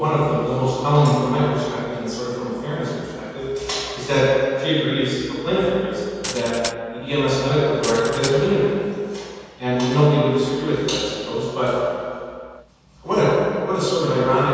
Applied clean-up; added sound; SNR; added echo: none; Glass; 11 dB; reverberation time 2.1 s.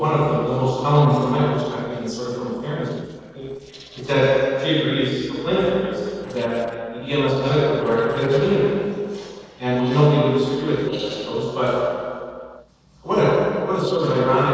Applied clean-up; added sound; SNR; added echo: neural separator model SepFormer DNS4.